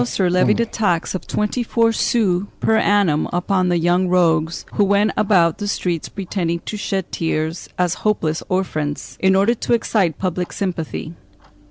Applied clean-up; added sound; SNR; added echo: none; Clock; 16 dB; none.